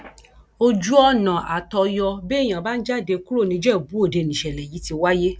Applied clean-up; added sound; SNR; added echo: none; none; none; none.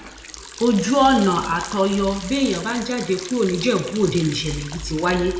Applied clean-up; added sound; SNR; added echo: none; Liquid; 15 dB; reverberation time 0.9 s.